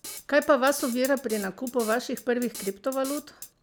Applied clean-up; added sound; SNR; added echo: none; Drum kit; 15 dB; none.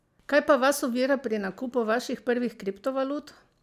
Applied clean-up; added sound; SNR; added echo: none; none; none; none.